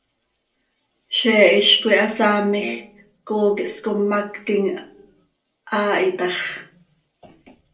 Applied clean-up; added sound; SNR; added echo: neural separator model SepFormer DNS4.